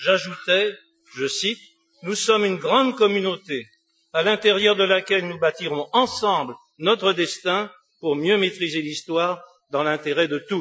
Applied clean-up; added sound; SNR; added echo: classical method Wiener filter.